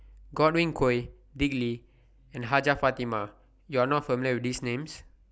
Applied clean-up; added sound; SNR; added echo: none; none; none; none.